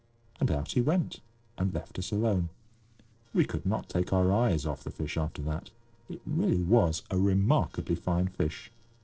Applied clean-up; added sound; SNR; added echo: neural separator model SepFormer DNS4.